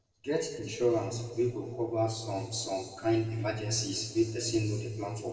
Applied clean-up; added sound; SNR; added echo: neural separator model SepFormer DNS4.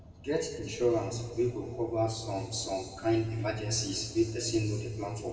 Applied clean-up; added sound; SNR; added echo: none; Car; 19 dB; reverberation time 2.0 s.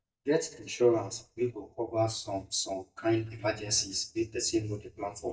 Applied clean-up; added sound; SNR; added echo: neural mask model DeepFilterNet 3.